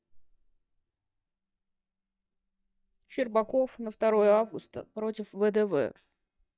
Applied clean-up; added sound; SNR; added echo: neural mask model DeepFilterNet 3.